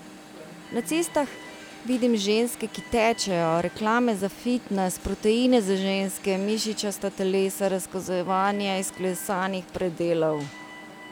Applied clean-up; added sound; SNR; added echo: none; Alarm; 17 dB; none.